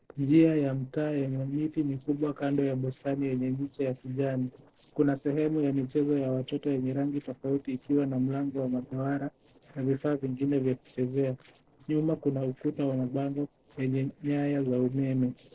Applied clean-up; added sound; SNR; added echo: neural separator model SepFormer DNS4.